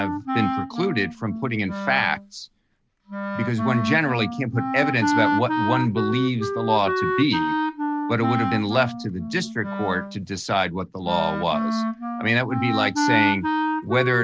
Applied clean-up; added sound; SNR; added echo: none; Wind instrument, woodwind instrument; 2 dB; none.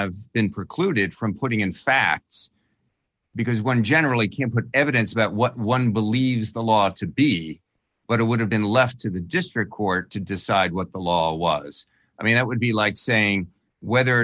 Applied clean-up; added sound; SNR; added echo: none; none; none; none.